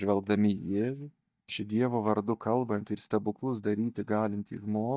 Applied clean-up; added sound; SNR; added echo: neural mask model DeepFilterNet 3.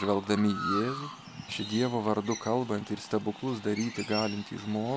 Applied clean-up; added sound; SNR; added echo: none; Chirp, tweet; 10 dB; none.